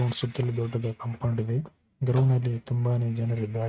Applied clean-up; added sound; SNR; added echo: neural mask model RNNoise.